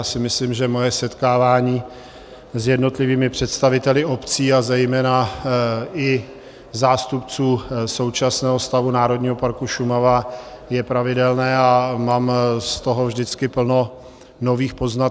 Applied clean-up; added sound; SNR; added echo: none; none; none; none.